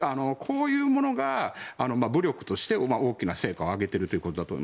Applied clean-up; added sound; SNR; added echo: none; none; none; none.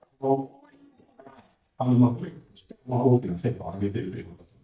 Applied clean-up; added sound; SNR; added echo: neural mask model DeepFilterNet 3.